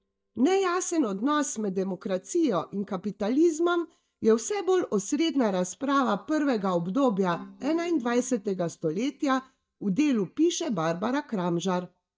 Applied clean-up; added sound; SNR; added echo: neural mask model DeepFilterNet 3.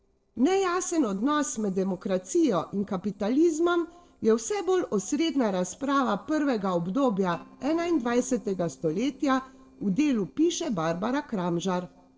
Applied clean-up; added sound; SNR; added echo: neural separator model SepFormer DNS4.